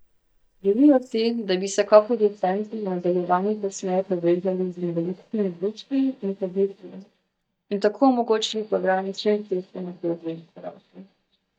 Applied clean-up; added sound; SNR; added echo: neural mask model DeepFilterNet 3.